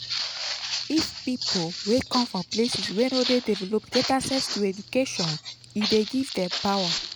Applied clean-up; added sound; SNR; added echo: none; Walk, footsteps; 5 dB; none.